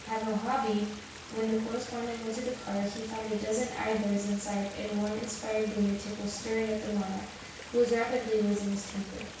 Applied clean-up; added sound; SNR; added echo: none; Stream; 13 dB; reverberation time 0.6 s.